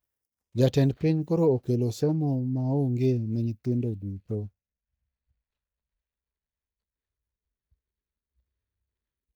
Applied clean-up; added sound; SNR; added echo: neural mask model DeepFilterNet 3.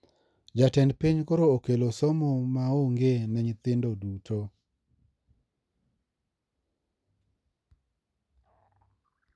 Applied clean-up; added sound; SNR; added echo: none; none; none; none.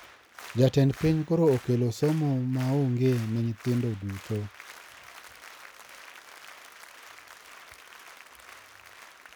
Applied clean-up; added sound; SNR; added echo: none; Applause; 19 dB; none.